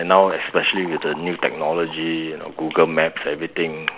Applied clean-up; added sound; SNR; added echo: none; Liquid; 19 dB; none.